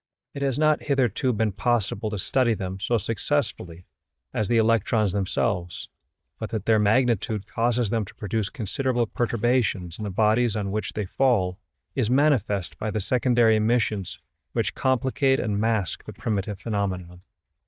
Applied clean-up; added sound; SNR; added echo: neural mask model DeepFilterNet 3.